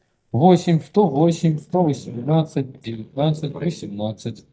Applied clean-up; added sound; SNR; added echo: neural mask model DeepFilterNet 3.